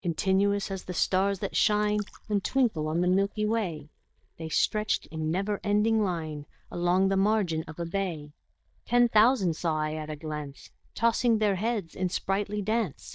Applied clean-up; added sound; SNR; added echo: neural mask model DeepFilterNet 3.